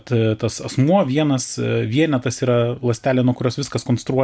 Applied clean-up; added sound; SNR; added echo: none; none; none; none.